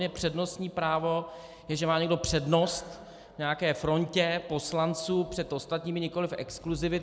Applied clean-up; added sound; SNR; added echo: none; none; none; none.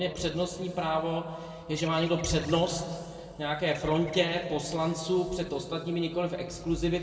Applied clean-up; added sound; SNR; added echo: none; Bird; 17 dB; reverberation time 1.9 s.